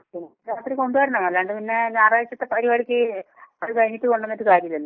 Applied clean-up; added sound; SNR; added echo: neural mask model Resemble Enhance denoiser.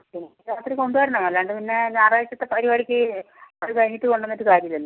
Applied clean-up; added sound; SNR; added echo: none; none; none; none.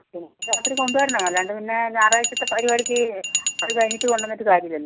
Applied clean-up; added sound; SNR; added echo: none; Glass; 4 dB; none.